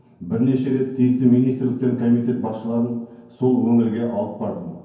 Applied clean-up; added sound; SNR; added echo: none; none; none; reverberation time 0.9 s.